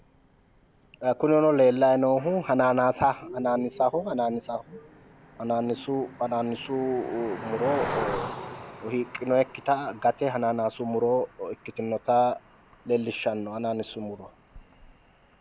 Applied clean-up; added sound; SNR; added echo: none; Cricket; 15 dB; none.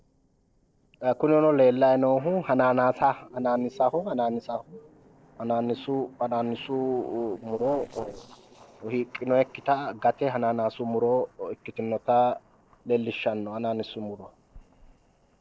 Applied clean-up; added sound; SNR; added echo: neural separator model SepFormer DNS4.